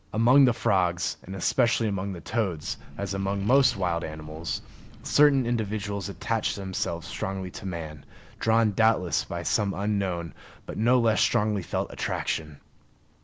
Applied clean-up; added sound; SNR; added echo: none; Accelerating, revving, vroom; 20 dB; none.